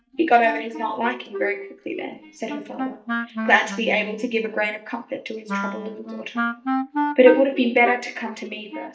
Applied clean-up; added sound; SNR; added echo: neural mask model DeepFilterNet 3.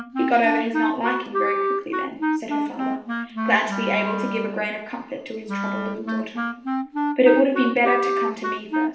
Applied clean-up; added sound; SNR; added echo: none; Wind instrument, woodwind instrument; 1 dB; reverberation time 1.1 s.